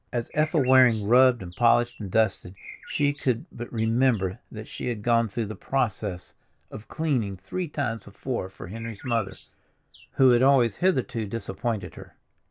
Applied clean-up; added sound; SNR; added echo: none; Bird; 18 dB; none.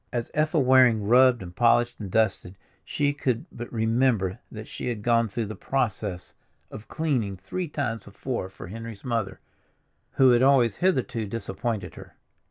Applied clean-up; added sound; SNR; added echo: none; none; none; none.